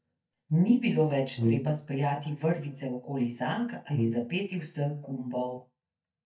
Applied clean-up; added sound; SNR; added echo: neural mask model DeepFilterNet 3.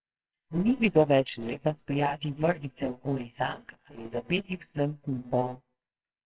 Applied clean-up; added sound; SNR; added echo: neural separator model SepFormer WHAMR!.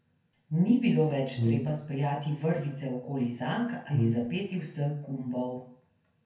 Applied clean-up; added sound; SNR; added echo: none; Brass instrument; 0 dB; reverberation time 0.3 s.